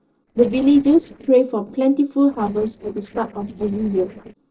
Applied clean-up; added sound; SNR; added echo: neural separator model SepFormer DNS4.